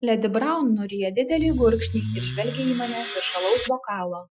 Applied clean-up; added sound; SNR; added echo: classical method Wiener filter.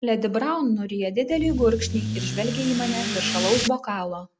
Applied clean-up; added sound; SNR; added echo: none; Accelerating, revving, vroom / Car; 4 dB; none.